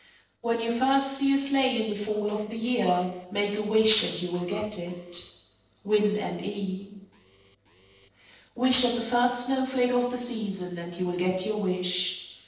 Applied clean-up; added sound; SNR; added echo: neural separator model SepFormer DNS4.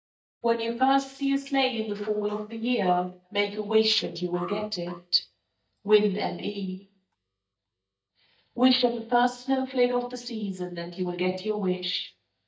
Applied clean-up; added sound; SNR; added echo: neural mask model DeepFilterNet 3.